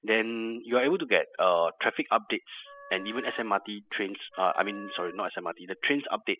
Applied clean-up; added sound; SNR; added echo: classical method spectral subtraction.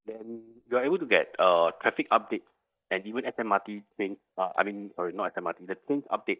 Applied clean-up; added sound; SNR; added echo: neural mask model DeepFilterNet 3.